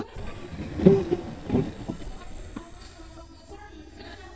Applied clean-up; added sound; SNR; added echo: neural mask model DeepFilterNet 3.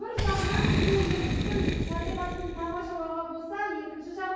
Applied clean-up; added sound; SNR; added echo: none; Boom; -3 dB; reverberation time 1.3 s.